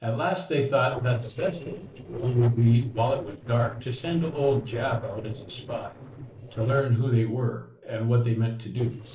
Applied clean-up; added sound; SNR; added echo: neural separator model SepFormer DNS4.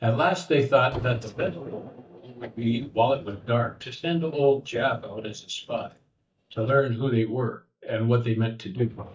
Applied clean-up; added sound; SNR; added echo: neural mask model DeepFilterNet 3.